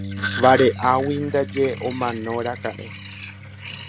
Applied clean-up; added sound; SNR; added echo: none; Bass guitar + Sink (filling or washing); 9 dB; none.